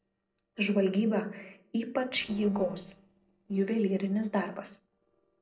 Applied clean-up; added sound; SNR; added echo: neural separator model SepFormer DNS4.